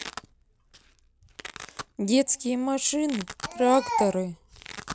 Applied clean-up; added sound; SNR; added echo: none; Domestic sounds, home sounds; 16 dB; none.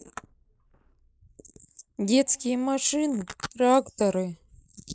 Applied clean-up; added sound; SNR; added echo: neural mask model Resemble Enhance denoiser.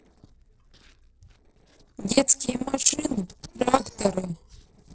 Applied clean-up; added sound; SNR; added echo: neural separator model SepFormer DNS4.